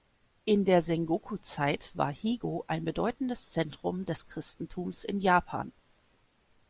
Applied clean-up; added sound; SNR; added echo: none; none; none; none.